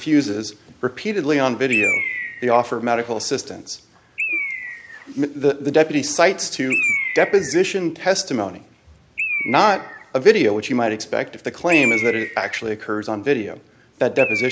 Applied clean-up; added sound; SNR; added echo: none; Bird; 7 dB; none.